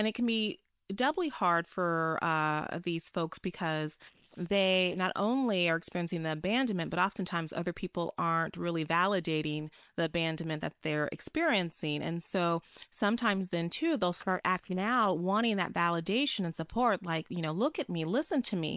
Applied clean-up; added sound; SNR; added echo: neural separator model SepFormer WHAM!.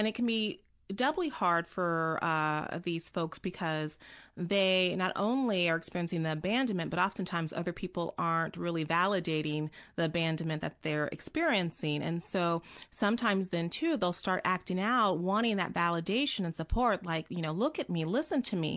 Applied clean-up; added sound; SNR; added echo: none; none; none; none.